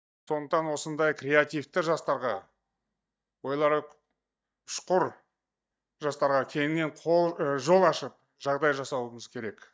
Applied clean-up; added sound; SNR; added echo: neural mask model DeepFilterNet 3.